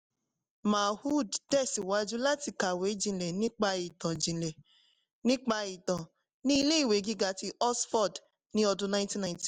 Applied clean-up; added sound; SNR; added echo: none; none; none; none.